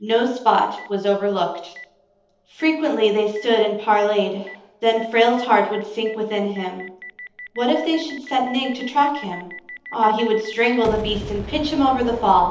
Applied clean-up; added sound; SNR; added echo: none; Boom; 18 dB; reverberation time 0.8 s.